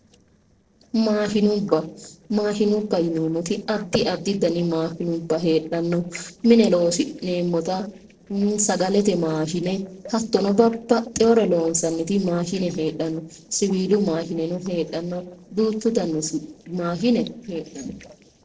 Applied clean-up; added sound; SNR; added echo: neural separator model SepFormer DNS4.